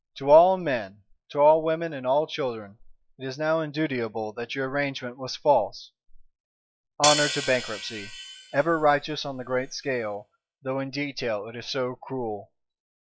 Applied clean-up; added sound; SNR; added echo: classical method log-MMSE.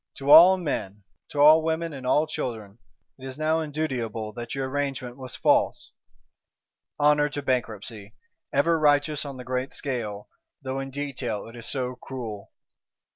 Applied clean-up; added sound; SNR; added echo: none; none; none; none.